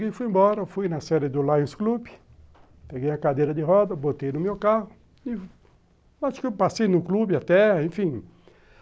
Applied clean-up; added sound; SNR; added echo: none; none; none; none.